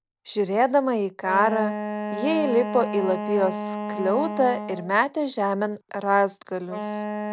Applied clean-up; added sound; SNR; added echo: none; Wind instrument, woodwind instrument; 8 dB; none.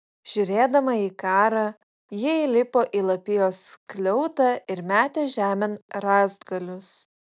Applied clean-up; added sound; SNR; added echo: none; none; none; none.